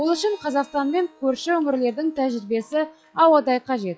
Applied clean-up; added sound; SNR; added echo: classical method log-MMSE.